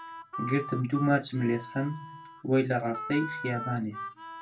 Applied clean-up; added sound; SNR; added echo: none; Harmonica; 11 dB; reverberation time 0.2 s.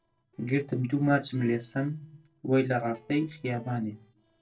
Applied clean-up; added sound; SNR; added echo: neural separator model SepFormer DNS4.